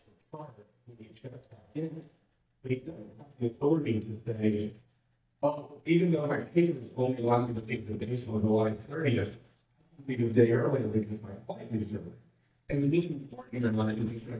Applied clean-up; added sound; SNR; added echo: neural mask model DeepFilterNet 3.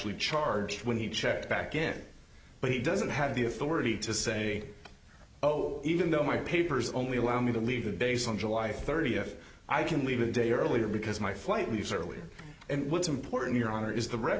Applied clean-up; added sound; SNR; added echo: none; none; none; none.